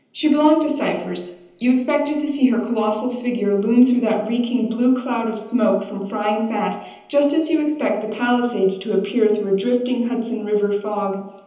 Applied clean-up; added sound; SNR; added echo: none; none; none; reverberation time 0.9 s.